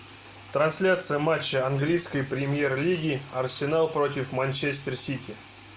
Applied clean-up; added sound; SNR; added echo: none; none; none; none.